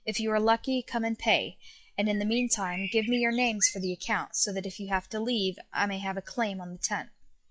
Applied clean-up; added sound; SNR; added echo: classical method log-MMSE.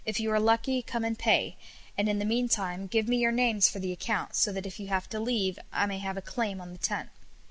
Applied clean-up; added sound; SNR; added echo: none; none; none; none.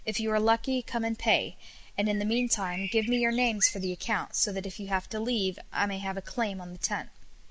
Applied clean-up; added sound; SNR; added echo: none; Bird; 12 dB; none.